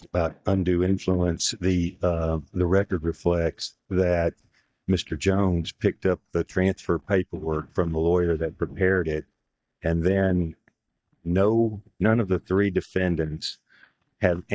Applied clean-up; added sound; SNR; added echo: neural mask model DeepFilterNet 3.